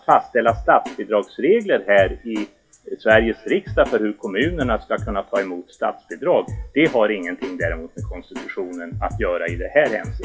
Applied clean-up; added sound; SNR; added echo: classical method WPE with log-MMSE.